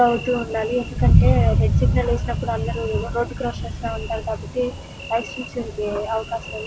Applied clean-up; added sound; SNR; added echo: none; Thunder; -3 dB; none.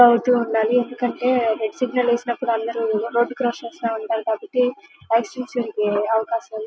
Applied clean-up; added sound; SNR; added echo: none; none; none; none.